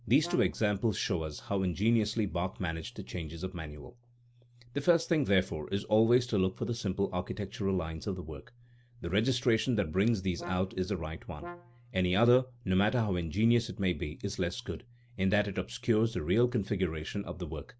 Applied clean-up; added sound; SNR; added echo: none; Brass instrument; 17 dB; none.